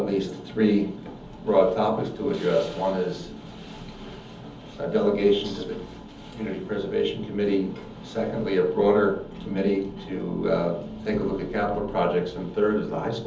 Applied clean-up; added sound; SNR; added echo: none; none; none; reverberation time 0.7 s.